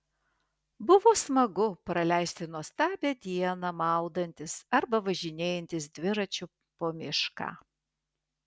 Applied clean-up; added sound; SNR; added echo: none; none; none; none.